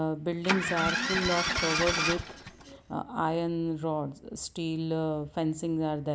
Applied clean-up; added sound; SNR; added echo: none; Engine starting; -1 dB; none.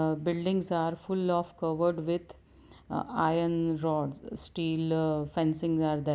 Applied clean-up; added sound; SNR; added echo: none; none; none; none.